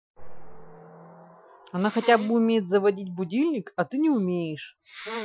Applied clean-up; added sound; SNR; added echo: classical method Wiener filter.